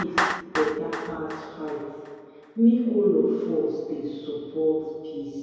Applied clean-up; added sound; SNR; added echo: none; Clapping; 9 dB; reverberation time 2.2 s.